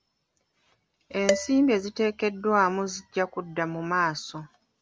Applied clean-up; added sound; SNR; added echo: none; Dishes, pots, and pans; 7 dB; none.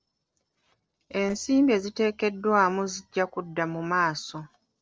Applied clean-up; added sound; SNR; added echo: neural separator model SepFormer DNS4.